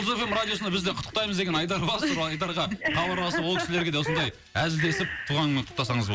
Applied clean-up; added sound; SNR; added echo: none; none; none; none.